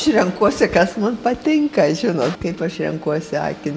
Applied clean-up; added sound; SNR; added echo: none; none; none; none.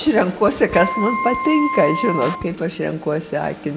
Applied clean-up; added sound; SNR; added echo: none; Wind instrument, woodwind instrument; 6 dB; none.